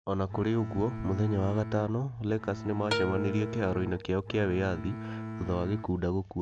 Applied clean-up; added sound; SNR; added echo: none; Bowed string instrument + Plucked string instrument; 7 dB; none.